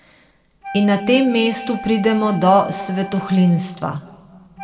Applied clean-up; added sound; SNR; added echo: none; Wind instrument, woodwind instrument; 15 dB; reverberation time 1.5 s.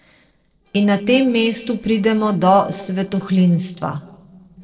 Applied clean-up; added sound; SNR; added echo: neural separator model SepFormer DNS4.